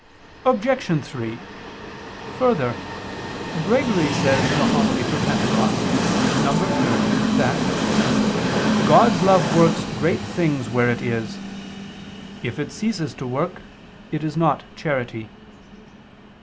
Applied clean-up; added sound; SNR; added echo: none; Train; 0 dB; none.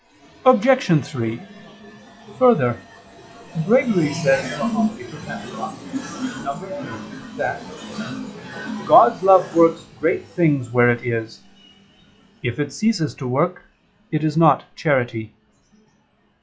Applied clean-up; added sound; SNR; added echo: classical method log-MMSE.